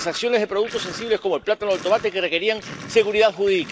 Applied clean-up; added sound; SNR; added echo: none; Sink (filling or washing); 17 dB; none.